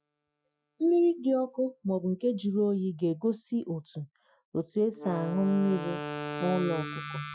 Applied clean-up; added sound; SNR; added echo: classical method Wiener filter.